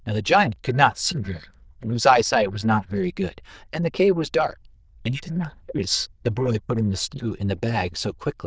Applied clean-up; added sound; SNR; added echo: neural diffusion model UNIVERSE++.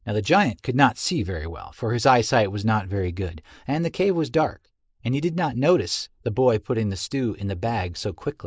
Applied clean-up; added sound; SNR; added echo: neural mask model Resemble Enhance denoiser.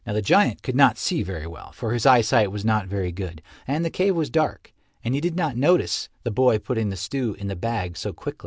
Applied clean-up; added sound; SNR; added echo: none; none; none; none.